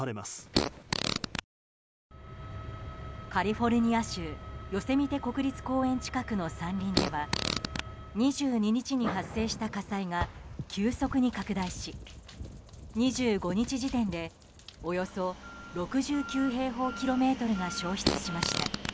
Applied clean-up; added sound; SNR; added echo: none; Fart; 1 dB; none.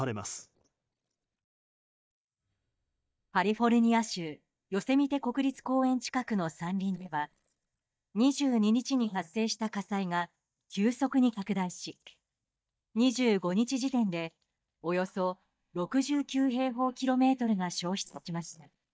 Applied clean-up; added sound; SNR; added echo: neural mask model DeepFilterNet 3.